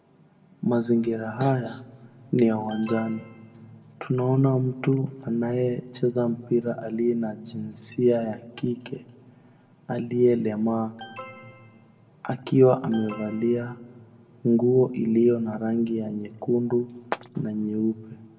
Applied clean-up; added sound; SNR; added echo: none; Alarm; 20 dB; reverberation time 1.4 s.